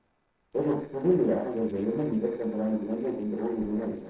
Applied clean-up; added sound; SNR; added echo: neural separator model SepFormer DNS4.